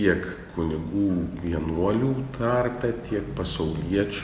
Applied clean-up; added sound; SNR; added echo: none; none; none; none.